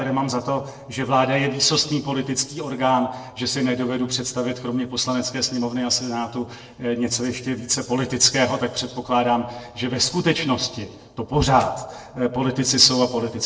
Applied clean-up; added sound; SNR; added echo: neural separator model SepFormer DNS4.